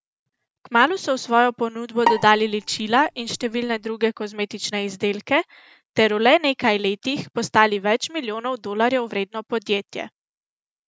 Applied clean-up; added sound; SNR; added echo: none; Bowed string instrument; 7 dB; none.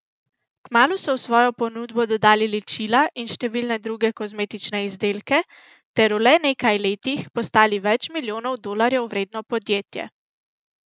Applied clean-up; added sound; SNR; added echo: none; none; none; none.